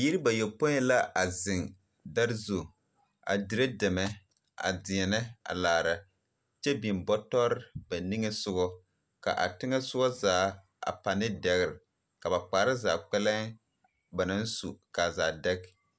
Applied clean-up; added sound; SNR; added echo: none; none; none; none.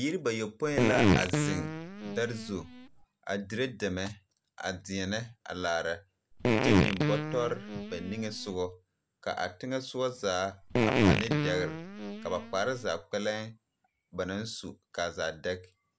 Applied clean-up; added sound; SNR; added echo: none; Fart; -5 dB; none.